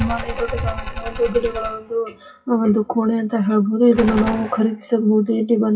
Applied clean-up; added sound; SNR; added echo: classical method WPE with log-MMSE.